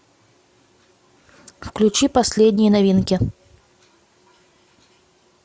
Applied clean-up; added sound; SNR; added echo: none; none; none; none.